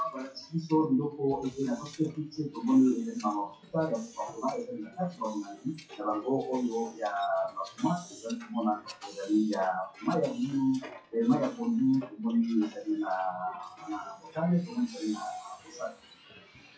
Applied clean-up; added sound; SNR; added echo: classical method WPE with log-MMSE.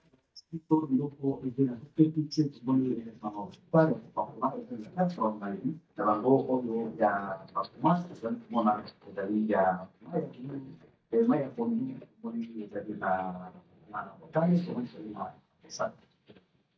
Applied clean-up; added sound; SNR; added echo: neural mask model DeepFilterNet 3.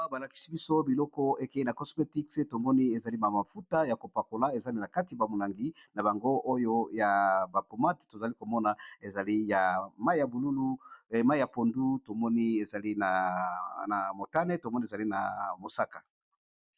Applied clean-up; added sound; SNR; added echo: none; none; none; none.